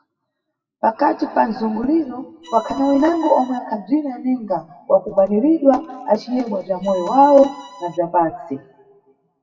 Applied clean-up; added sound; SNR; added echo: classical method WPE with log-MMSE.